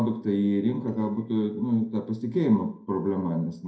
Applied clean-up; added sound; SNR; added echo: neural separator model SepFormer DNS4.